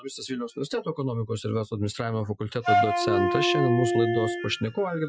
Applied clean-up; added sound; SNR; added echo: classical method Wiener filter.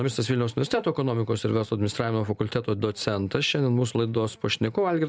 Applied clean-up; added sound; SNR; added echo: none; none; none; none.